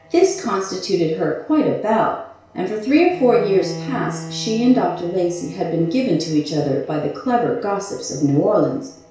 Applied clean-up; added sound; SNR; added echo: none; Bowed string instrument; 18 dB; reverberation time 0.6 s.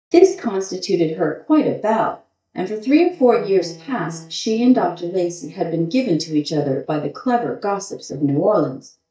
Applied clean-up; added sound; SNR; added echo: neural mask model DeepFilterNet 3.